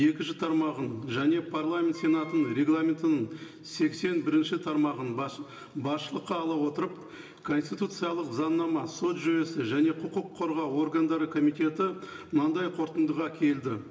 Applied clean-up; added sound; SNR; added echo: none; Wind instrument, woodwind instrument; 19 dB; reverberation time 1.9 s.